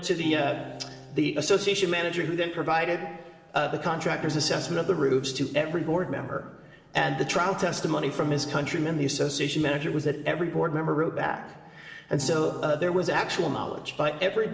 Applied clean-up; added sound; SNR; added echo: none; Acoustic guitar; 19 dB; reverberation time 2.5 s.